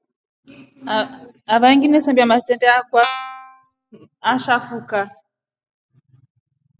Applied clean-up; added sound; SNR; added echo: classical method spectral subtraction.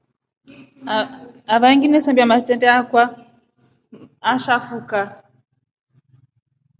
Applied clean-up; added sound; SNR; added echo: none; none; none; none.